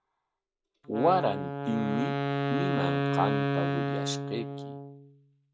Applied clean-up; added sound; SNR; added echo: none; Wind instrument, woodwind instrument; -1 dB; none.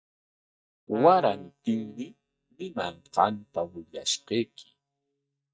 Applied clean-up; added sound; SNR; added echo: neural mask model DeepFilterNet 3.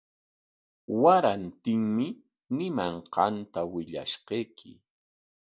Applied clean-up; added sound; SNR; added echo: none; none; none; none.